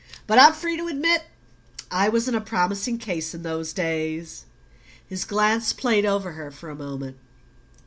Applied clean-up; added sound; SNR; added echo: none; none; none; none.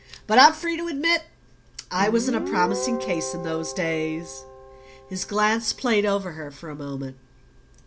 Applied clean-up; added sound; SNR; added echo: none; Guitar; 11 dB; none.